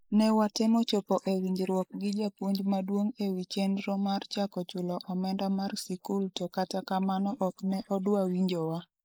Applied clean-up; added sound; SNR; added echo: neural mask model Resemble Enhance denoiser.